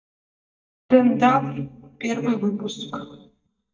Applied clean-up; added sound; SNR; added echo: neural mask model DeepFilterNet 3.